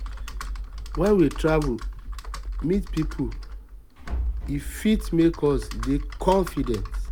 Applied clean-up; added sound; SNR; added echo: none; Computer keyboard; 6 dB; none.